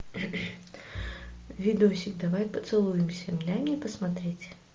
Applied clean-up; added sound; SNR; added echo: none; Bowed string instrument; 16 dB; none.